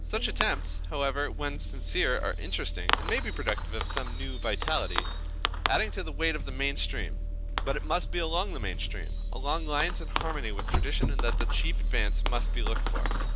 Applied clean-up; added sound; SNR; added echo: none; Fireworks; -4 dB; none.